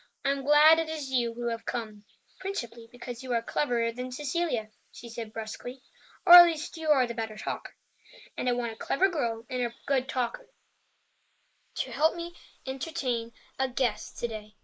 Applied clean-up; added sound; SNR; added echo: neural mask model Resemble Enhance denoiser.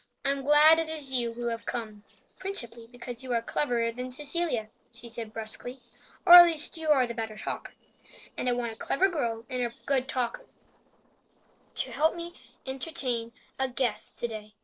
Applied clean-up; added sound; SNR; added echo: neural separator model SepFormer DNS4.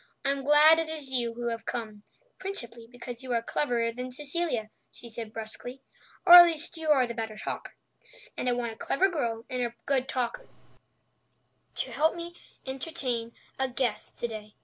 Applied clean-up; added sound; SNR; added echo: none; none; none; none.